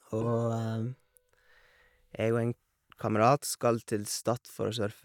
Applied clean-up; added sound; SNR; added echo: neural mask model DeepFilterNet 3.